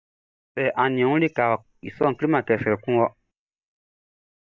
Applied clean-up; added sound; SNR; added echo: neural mask model DeepFilterNet 3.